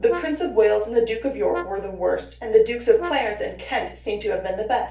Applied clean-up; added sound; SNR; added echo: none; Brass instrument; 14 dB; reverberation time 0.3 s.